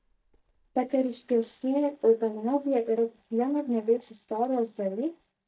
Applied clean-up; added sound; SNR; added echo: neural mask model DeepFilterNet 3.